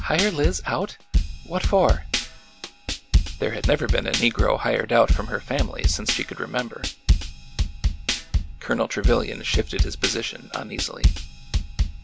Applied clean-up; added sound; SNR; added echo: none; Drum / Drum kit; -2 dB; none.